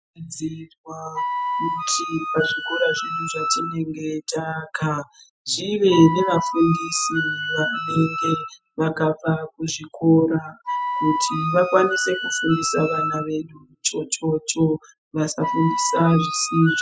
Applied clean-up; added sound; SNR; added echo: classical method spectral subtraction.